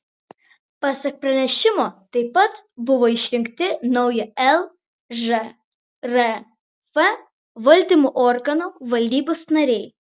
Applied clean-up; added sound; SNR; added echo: none; none; none; none.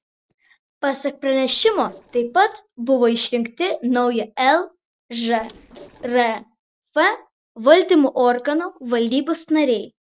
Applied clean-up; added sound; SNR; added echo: neural separator model SepFormer DNS4.